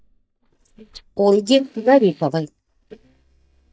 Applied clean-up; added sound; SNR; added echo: neural mask model DeepFilterNet 3.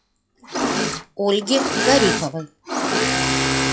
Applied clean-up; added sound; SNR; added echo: classical method log-MMSE.